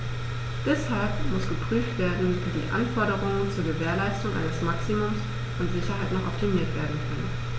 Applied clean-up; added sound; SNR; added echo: none; Livestock, farm animals, working animals; 8 dB; none.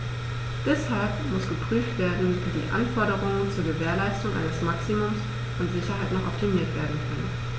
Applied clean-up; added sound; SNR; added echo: none; none; none; none.